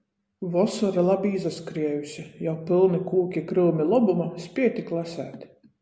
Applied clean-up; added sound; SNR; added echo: none; none; none; none.